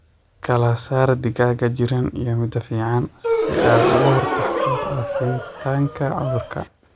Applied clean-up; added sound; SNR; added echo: none; Gasp; 1 dB; none.